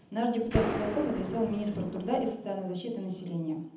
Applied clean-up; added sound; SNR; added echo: none; Gunshot, gunfire; 3 dB; reverberation time 0.8 s.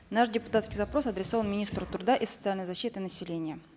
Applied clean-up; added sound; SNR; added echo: none; none; none; none.